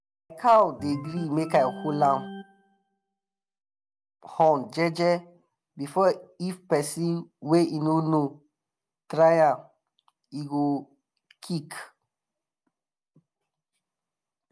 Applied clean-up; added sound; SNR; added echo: none; Organ; 14 dB; none.